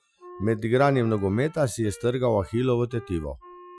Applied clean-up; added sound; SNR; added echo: classical method Wiener filter.